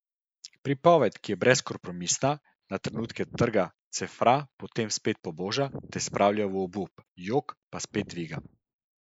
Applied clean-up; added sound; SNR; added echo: neural mask model Resemble Enhance denoiser.